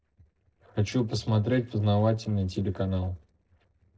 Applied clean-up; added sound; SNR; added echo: neural separator model SepFormer DNS4.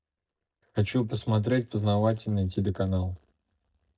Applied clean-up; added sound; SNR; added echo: neural mask model DeepFilterNet 3.